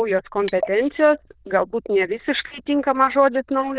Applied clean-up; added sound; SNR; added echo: neural diffusion model UNIVERSE++.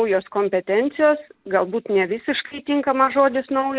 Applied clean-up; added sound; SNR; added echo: none; none; none; none.